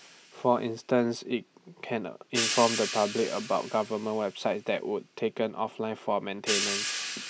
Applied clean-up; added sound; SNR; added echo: none; Hi-hat; 7 dB; none.